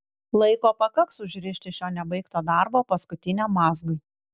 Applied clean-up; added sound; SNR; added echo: none; none; none; none.